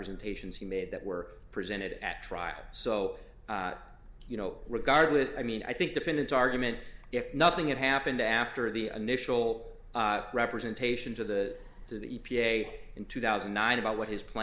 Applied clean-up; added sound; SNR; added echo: none; none; none; none.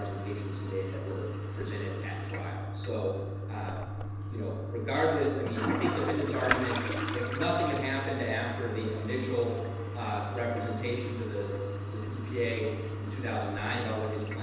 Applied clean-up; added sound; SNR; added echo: none; Toilet flush; 1 dB; reverberation time 1.1 s.